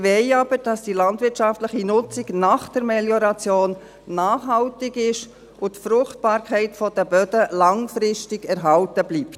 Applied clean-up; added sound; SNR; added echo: none; none; none; none.